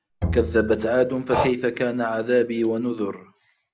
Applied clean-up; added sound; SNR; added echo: none; Breathing + Bowed string instrument; 7 dB; none.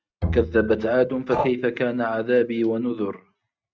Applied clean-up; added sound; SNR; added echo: neural mask model RNNoise.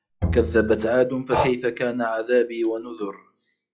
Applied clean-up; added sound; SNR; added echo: classical method log-MMSE.